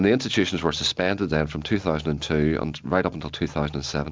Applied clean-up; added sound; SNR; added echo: none; none; none; none.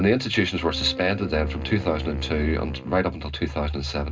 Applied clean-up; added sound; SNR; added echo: none; Wind instrument, woodwind instrument; 14 dB; reverberation time 0.2 s.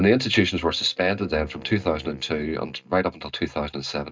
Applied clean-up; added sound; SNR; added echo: neural mask model DeepFilterNet 3.